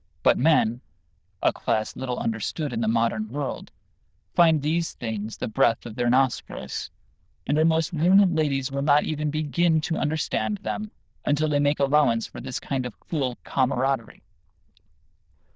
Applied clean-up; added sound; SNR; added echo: neural diffusion model UNIVERSE++.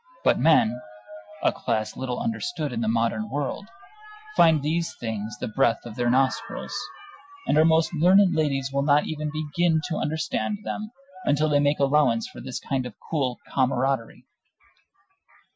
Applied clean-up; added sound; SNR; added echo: classical method Wiener filter.